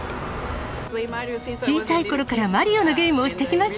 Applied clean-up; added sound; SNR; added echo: none; none; none; none.